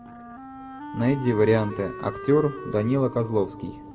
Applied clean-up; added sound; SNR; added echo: none; Wind instrument, woodwind instrument; 13 dB; reverberation time 1.2 s.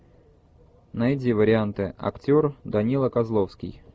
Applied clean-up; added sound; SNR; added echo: none; none; none; none.